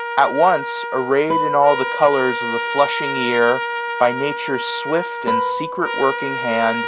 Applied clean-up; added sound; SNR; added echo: none; Guitar + Trumpet; 4 dB; none.